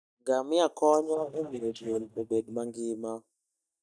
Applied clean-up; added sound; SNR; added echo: neural mask model DeepFilterNet 3.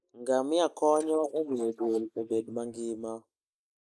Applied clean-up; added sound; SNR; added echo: neural mask model Resemble Enhance denoiser.